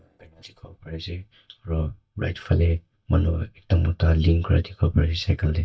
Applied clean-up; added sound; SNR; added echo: neural mask model DeepFilterNet 3.